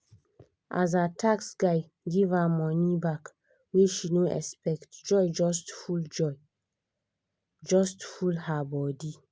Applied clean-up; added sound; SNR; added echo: none; none; none; none.